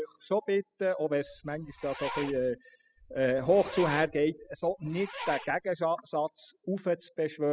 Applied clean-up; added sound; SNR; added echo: classical method spectral subtraction.